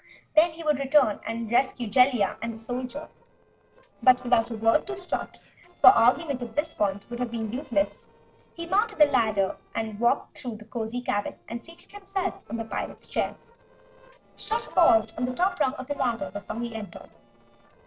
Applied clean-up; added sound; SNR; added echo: neural separator model SepFormer DNS4.